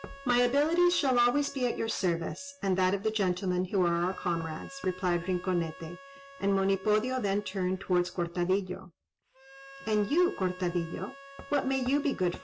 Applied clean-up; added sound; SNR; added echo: none; Knock + Harmonica; 19 dB; none.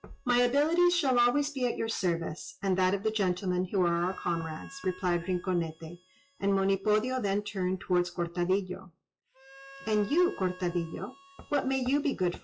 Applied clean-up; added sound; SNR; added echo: classical method log-MMSE.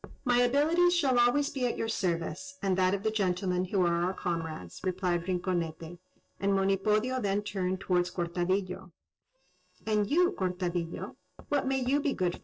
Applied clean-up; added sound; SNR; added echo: neural separator model SepFormer DNS4.